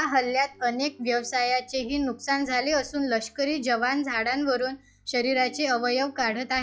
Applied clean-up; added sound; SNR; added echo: classical method log-MMSE.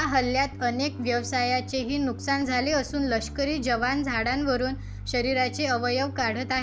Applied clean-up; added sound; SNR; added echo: none; Bass guitar; 11 dB; none.